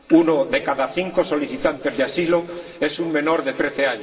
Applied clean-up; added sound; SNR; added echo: none; none; none; reverberation time 1.7 s.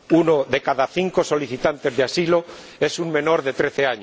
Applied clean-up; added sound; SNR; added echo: none; none; none; none.